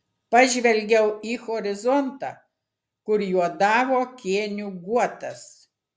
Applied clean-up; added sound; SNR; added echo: none; none; none; none.